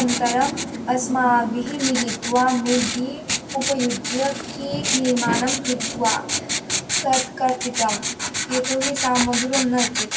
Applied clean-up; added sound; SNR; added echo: none; Writing; 3 dB; reverberation time 0.2 s.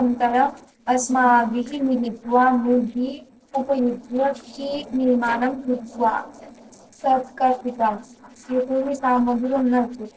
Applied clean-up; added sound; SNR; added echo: neural separator model SepFormer DNS4.